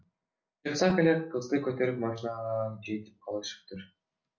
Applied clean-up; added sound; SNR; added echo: none; none; none; none.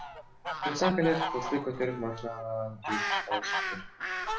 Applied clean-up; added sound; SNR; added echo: none; Fowl; 1 dB; none.